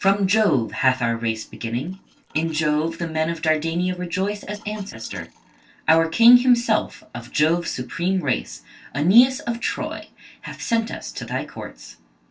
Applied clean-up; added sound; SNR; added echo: neural separator model SepFormer DNS4.